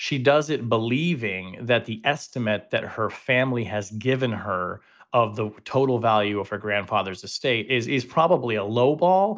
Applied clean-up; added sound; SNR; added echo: none; none; none; none.